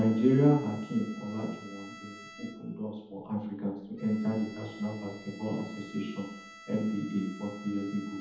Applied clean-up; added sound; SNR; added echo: none; Bowed string instrument; 19 dB; reverberation time 0.8 s.